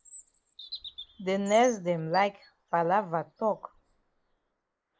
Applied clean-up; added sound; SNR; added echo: neural mask model Resemble Enhance denoiser.